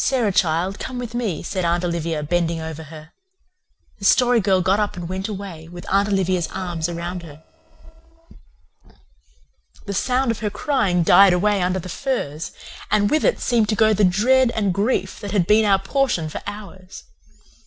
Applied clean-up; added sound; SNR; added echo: neural separator model SepFormer DNS4.